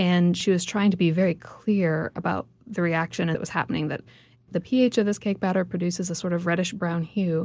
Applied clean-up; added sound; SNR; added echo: none; none; none; none.